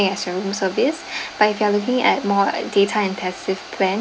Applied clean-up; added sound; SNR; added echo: none; none; none; none.